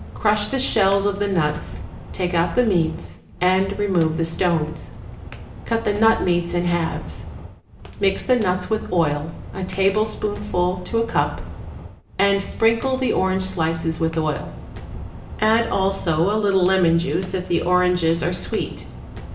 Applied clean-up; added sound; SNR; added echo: none; Walk, footsteps; 12 dB; reverberation time 0.7 s.